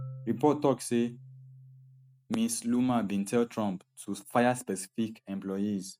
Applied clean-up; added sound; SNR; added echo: neural mask model RNNoise.